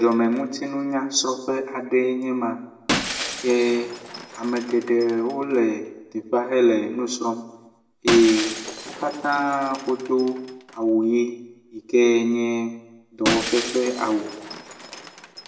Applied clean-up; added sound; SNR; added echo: none; Shatter; 10 dB; reverberation time 0.8 s.